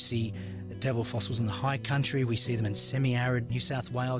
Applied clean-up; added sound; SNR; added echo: none; none; none; none.